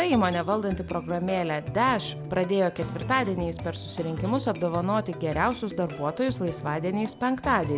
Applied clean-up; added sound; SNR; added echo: none; Guitar; 19 dB; none.